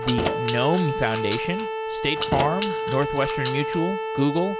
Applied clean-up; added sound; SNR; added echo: none; Keys jangling + Bowed string instrument; 1 dB; none.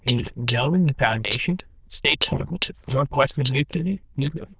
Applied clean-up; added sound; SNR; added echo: neural diffusion model UNIVERSE++.